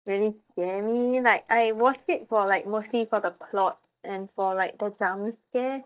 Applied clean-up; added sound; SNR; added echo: neural mask model DeepFilterNet 3.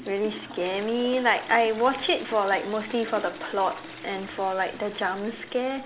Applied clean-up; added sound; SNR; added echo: none; Toilet flush; 16 dB; none.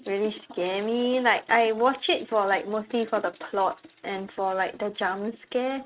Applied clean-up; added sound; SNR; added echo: neural mask model RNNoise.